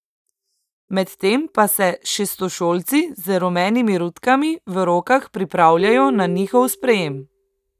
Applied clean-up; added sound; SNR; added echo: neural mask model DeepFilterNet 3.